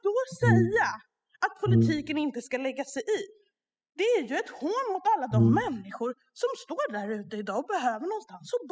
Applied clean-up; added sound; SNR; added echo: classical method spectral subtraction.